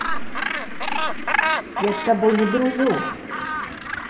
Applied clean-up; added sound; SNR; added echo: none; Gull, seagull; 3 dB; reverberation time 2.7 s.